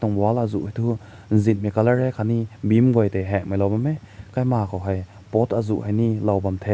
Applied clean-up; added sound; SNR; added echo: none; none; none; none.